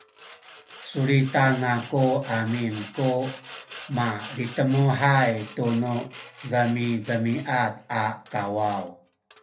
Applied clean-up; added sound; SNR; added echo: none; Sawing; 14 dB; reverberation time 0.3 s.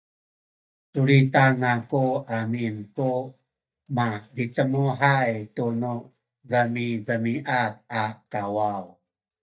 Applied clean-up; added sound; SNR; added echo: neural mask model DeepFilterNet 3.